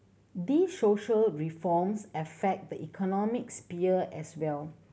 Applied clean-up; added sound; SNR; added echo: none; none; none; none.